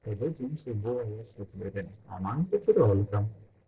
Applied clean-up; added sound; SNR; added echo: neural separator model SepFormer DNS4.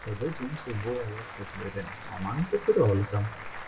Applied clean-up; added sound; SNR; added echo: none; Applause / Crowd; 11 dB; reverberation time 0.8 s.